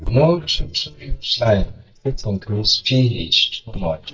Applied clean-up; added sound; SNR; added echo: neural mask model DeepFilterNet 3.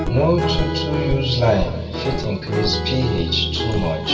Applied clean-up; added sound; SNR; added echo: none; Guitar; 2 dB; reverberation time 1.9 s.